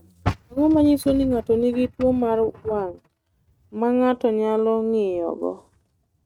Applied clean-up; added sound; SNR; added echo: neural mask model RNNoise.